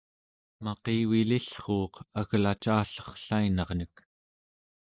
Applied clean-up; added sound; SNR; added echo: neural mask model Resemble Enhance denoiser.